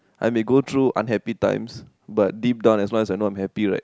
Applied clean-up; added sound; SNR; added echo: none; none; none; none.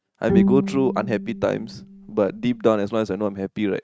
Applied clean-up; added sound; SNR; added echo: neural mask model RNNoise.